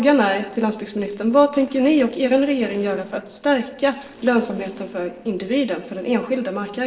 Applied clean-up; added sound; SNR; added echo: neural separator model SepFormer DNS4.